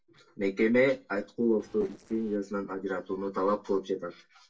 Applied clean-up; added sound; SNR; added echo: neural separator model SepFormer DNS4.